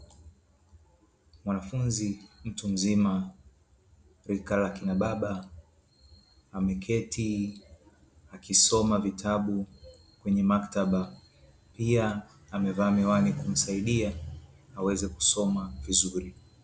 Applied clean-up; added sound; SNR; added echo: none; none; none; none.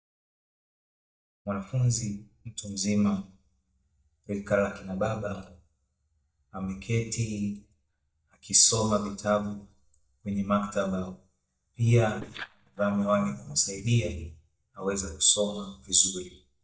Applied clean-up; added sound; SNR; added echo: neural mask model DeepFilterNet 3.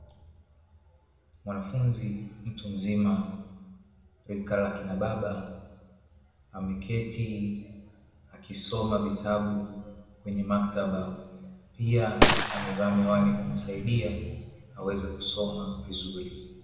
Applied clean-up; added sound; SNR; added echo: none; Gunshot, gunfire; -3 dB; reverberation time 1.1 s.